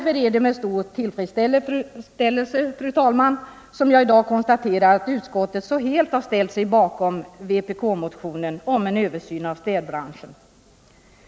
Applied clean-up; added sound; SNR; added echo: none; none; none; none.